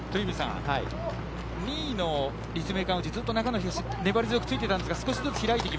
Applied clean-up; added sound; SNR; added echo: none; none; none; none.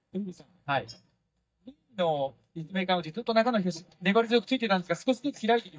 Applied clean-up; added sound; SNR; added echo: neural mask model DeepFilterNet 3.